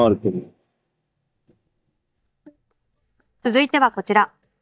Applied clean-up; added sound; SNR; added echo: neural mask model DeepFilterNet 3.